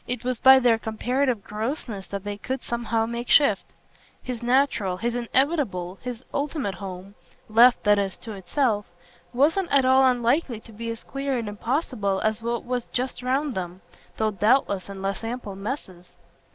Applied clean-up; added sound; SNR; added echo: none; none; none; none.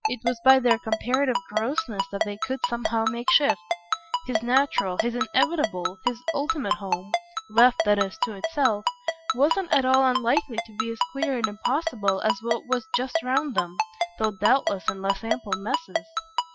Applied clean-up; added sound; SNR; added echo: classical method Wiener filter.